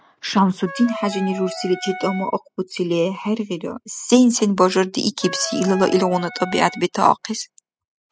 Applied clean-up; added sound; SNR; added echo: classical method spectral subtraction.